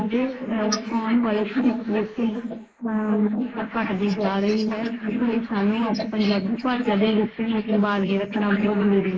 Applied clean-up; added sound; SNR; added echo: neural mask model Resemble Enhance denoiser.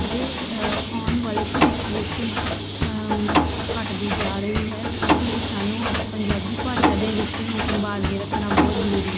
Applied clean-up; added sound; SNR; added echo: none; Mechanisms; -3 dB; none.